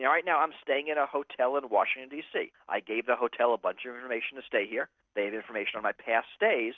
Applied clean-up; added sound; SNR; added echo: none; none; none; none.